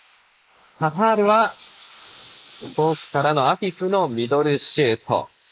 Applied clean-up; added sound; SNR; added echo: neural mask model Resemble Enhance denoiser.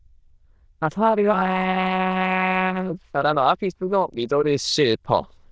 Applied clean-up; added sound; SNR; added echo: neural diffusion model UNIVERSE++.